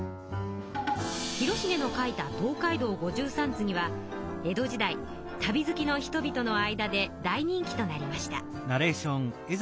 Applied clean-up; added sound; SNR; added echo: none; none; none; none.